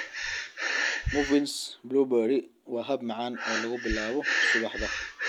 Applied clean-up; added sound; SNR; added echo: none; Breathing; 2 dB; none.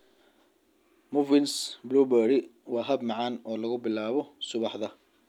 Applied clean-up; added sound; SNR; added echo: none; none; none; none.